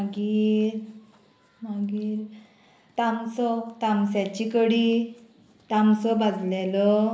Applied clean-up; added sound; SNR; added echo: none; none; none; none.